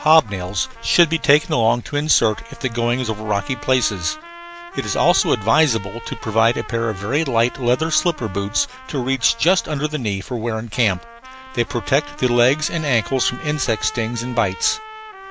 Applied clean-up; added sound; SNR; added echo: none; Trumpet; 17 dB; none.